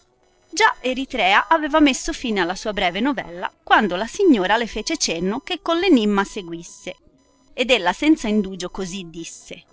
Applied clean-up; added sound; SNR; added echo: neural separator model SepFormer DNS4.